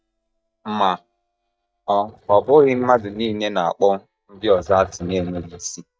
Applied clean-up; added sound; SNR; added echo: neural mask model DeepFilterNet 3.